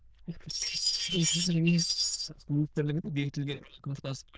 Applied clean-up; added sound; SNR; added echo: neural diffusion model UNIVERSE++.